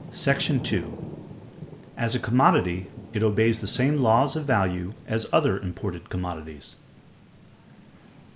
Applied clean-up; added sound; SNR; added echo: none; Thunder / Rain; 15 dB; none.